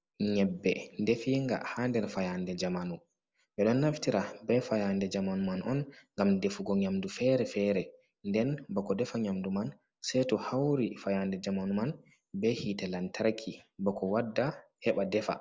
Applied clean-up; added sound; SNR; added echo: none; none; none; none.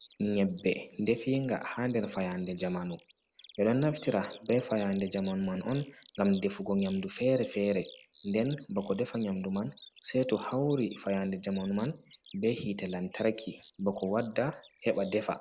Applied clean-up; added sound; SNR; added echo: none; Bird vocalization, bird call, bird song; 19 dB; none.